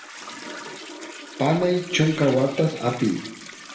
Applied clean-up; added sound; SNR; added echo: none; Toilet flush; 14 dB; reverberation time 0.7 s.